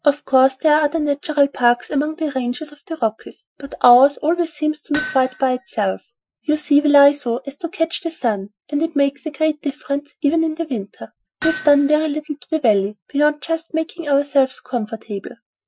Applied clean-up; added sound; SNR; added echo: classical method Wiener filter.